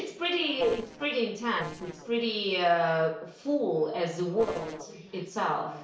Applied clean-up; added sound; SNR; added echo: neural separator model SepFormer DNS4.